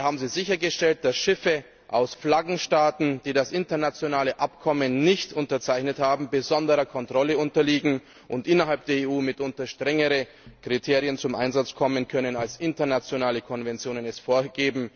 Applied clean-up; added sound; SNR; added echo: none; none; none; none.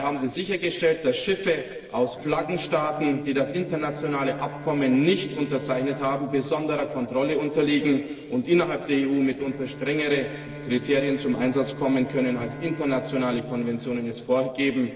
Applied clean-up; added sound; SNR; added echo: neural separator model SepFormer DNS4.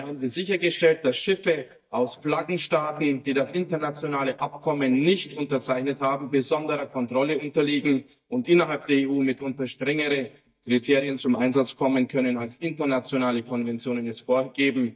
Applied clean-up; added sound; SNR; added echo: neural mask model DeepFilterNet 3.